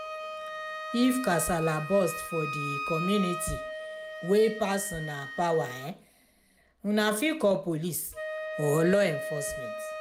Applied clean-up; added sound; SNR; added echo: none; Wind instrument, woodwind instrument; 8 dB; none.